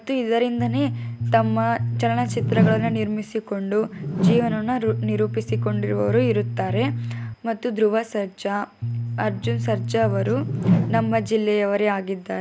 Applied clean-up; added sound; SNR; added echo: none; Whoosh, swoosh, swish + Bass guitar; 1 dB; none.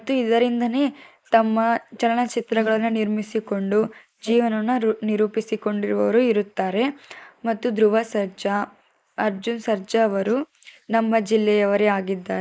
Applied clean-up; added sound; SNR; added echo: neural mask model Resemble Enhance denoiser.